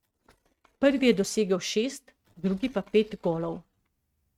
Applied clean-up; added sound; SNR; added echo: neural mask model RNNoise.